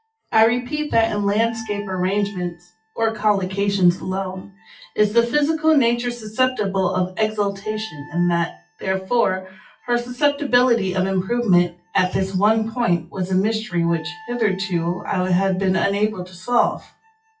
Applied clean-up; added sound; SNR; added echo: classical method WPE with log-MMSE.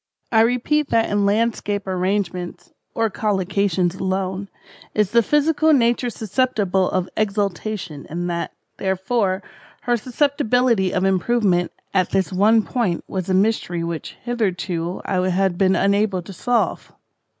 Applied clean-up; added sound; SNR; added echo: none; none; none; none.